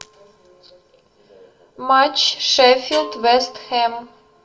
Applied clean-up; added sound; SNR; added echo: none; Bell; 19 dB; reverberation time 0.4 s.